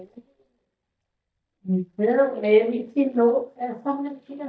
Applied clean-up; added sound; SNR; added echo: neural mask model DeepFilterNet 3.